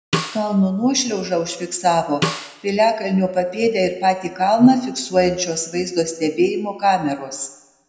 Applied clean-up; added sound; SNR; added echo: none; Snare drum; 10 dB; reverberation time 0.8 s.